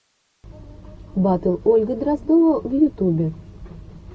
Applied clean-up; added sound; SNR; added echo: none; none; none; none.